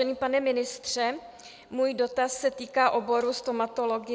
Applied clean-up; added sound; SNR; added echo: none; none; none; none.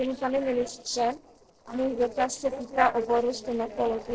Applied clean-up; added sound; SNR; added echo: neural separator model SepFormer DNS4.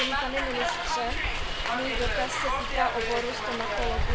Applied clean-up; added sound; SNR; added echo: none; Hiss; -5 dB; reverberation time 0.4 s.